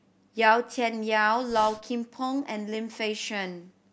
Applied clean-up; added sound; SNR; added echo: none; Breathing; 17 dB; none.